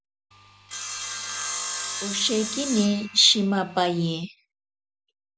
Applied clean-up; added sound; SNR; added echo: none; Sawing; 7 dB; none.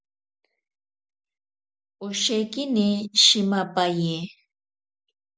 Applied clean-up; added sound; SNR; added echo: none; none; none; none.